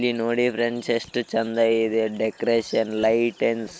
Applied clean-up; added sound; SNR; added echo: neural mask model Resemble Enhance denoiser.